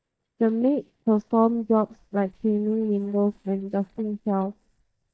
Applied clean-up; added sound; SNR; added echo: neural mask model DeepFilterNet 3.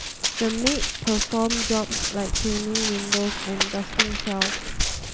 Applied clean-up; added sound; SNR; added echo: none; Run; -1 dB; none.